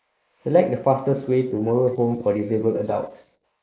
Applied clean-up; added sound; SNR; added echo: neural mask model Resemble Enhance denoiser.